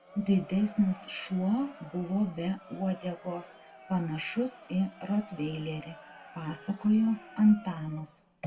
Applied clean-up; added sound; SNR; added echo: none; Crowd; 20 dB; reverberation time 0.1 s.